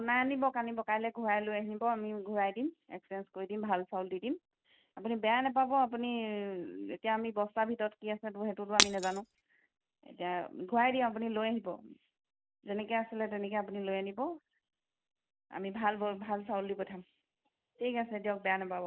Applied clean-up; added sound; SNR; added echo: none; Shatter; -4 dB; none.